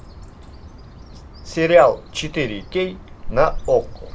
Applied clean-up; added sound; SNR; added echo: none; Bird; 10 dB; none.